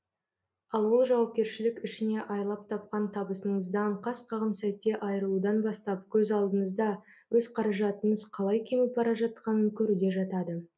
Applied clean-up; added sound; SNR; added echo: none; none; none; none.